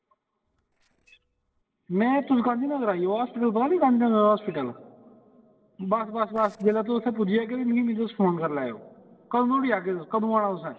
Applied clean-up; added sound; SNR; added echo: neural separator model SepFormer DNS4.